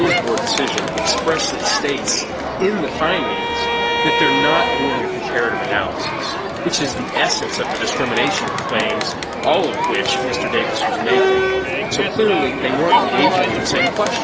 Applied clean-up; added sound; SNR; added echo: none; Bowed string instrument + Crowd; -2 dB; none.